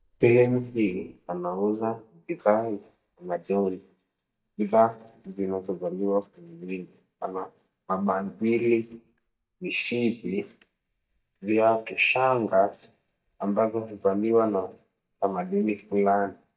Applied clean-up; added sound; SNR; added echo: neural mask model DeepFilterNet 3.